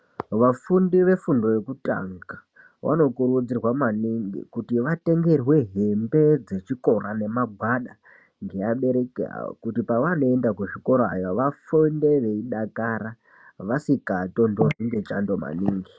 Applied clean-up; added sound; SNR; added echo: none; none; none; none.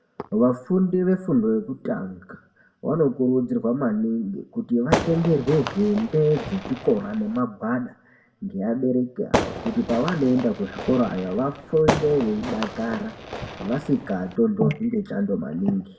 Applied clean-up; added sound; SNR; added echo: none; Fireworks; 6 dB; reverberation time 0.5 s.